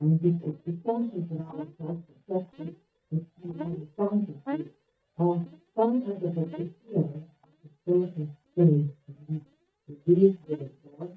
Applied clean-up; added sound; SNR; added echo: neural mask model DeepFilterNet 3.